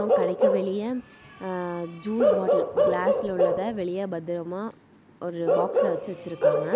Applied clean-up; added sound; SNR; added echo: none; Bark / Livestock, farm animals, working animals; -5 dB; none.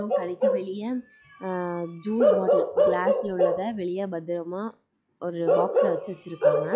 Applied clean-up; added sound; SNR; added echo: classical method log-MMSE.